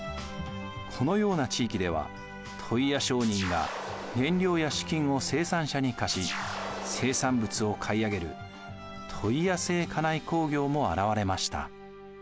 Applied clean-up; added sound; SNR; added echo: none; none; none; none.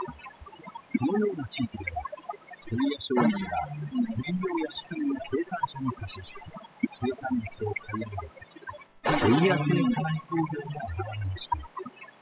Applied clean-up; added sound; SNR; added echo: classical method spectral subtraction.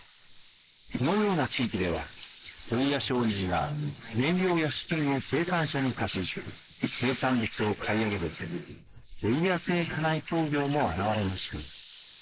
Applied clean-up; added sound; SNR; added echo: neural mask model Resemble Enhance denoiser.